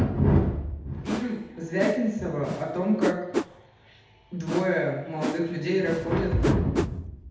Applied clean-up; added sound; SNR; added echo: none; Whoosh, swoosh, swish; 7 dB; reverberation time 0.8 s.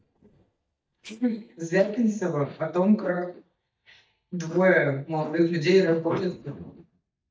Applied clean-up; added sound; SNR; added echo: neural mask model DeepFilterNet 3.